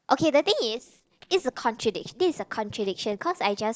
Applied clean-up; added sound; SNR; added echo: neural separator model SepFormer DNS4.